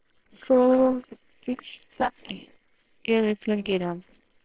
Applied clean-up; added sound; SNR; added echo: neural separator model SepFormer WHAMR!.